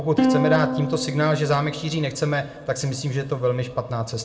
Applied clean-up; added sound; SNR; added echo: none; Plucked string instrument; 4 dB; reverberation time 0.4 s.